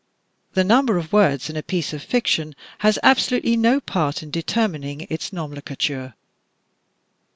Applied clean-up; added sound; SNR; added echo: none; none; none; none.